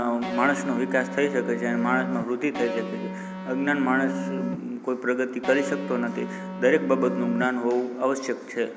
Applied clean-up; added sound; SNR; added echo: none; Electric guitar; 7 dB; none.